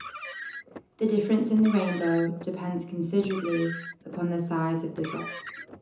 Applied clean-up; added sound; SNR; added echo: none; Car; 14 dB; reverberation time 0.5 s.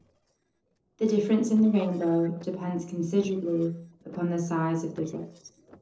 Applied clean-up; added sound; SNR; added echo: neural separator model SepFormer DNS4.